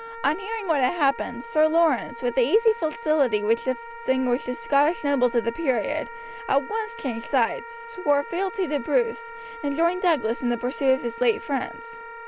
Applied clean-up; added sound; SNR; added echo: none; Wind instrument, woodwind instrument; 14 dB; none.